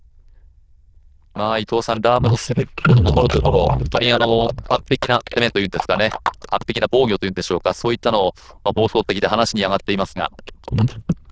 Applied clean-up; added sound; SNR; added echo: neural diffusion model UNIVERSE++.